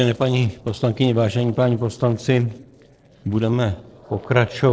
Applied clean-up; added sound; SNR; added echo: neural separator model SepFormer DNS4.